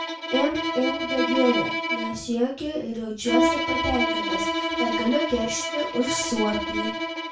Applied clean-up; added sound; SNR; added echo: none; Bowed string instrument; 0 dB; reverberation time 0.2 s.